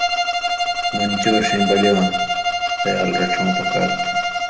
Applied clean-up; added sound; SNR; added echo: none; Bowed string instrument; -2 dB; reverberation time 0.7 s.